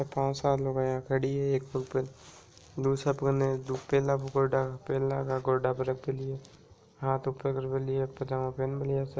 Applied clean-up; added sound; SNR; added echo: none; none; none; none.